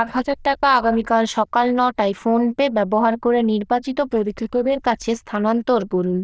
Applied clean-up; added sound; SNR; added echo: neural diffusion model UNIVERSE++.